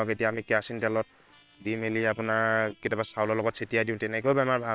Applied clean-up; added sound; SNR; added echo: neural separator model SepFormer WHAM!.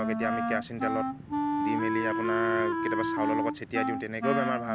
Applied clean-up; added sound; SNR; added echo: none; Wind instrument, woodwind instrument; -3 dB; none.